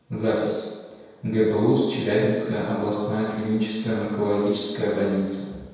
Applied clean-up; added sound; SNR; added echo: none; none; none; reverberation time 1.2 s.